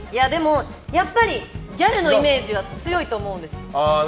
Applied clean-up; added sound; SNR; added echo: none; none; none; none.